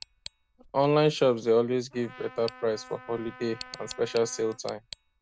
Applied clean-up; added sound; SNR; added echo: none; Trumpet + Tick; 19 dB; none.